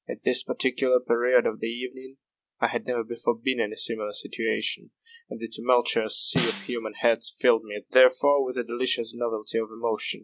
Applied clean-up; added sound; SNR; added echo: none; Snare drum; 7 dB; none.